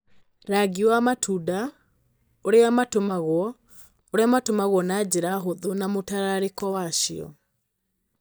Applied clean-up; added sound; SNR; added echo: neural mask model DeepFilterNet 3.